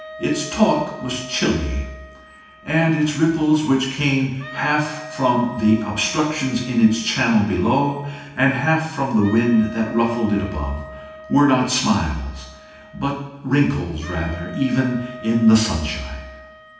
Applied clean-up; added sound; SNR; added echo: none; Wind instrument, woodwind instrument; 18 dB; reverberation time 0.9 s.